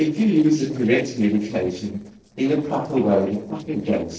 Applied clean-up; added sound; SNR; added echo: neural separator model SepFormer DNS4.